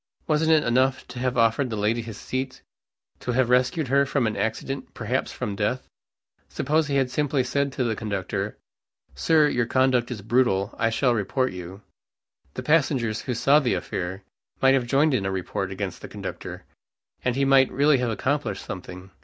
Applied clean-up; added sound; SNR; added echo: none; none; none; none.